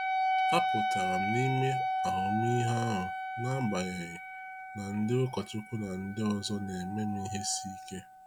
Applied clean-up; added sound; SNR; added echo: none; Wind instrument, woodwind instrument; 0 dB; none.